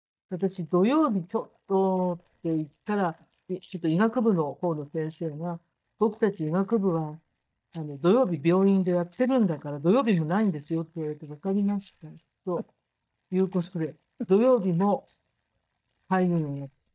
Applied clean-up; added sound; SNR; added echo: neural mask model DeepFilterNet 3.